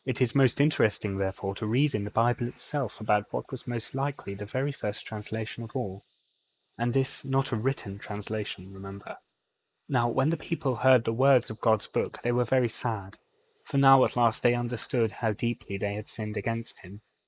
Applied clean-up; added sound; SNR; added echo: neural mask model Resemble Enhance denoiser.